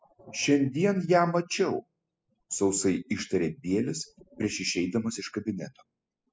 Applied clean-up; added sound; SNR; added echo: classical method spectral subtraction.